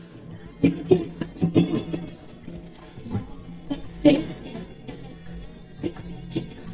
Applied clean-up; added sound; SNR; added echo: neural mask model DeepFilterNet 3.